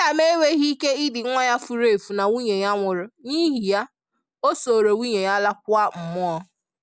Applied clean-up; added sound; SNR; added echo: none; none; none; none.